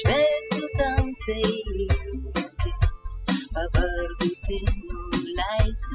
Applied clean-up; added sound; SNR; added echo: classical method spectral subtraction.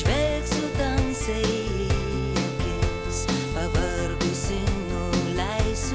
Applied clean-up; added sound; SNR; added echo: none; Bowed string instrument; 11 dB; none.